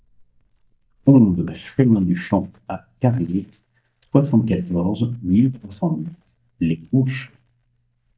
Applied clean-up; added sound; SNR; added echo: neural mask model DeepFilterNet 3.